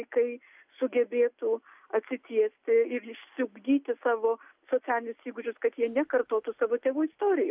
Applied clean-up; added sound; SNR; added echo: none; none; none; none.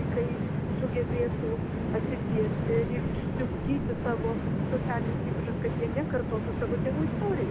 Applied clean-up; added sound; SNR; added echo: none; Train; -4 dB; none.